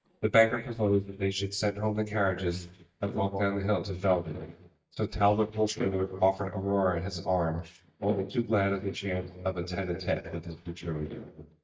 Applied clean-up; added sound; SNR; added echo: neural mask model DeepFilterNet 3.